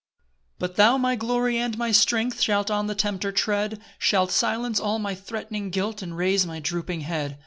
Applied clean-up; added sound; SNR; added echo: none; none; none; none.